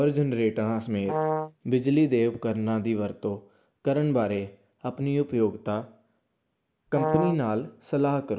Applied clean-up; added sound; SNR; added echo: none; Brass instrument; 2 dB; none.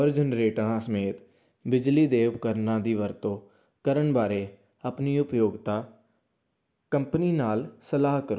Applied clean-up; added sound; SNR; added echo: none; none; none; none.